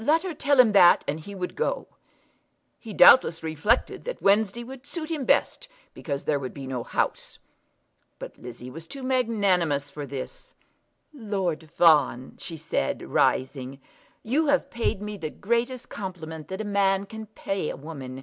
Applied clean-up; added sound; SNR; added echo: none; none; none; none.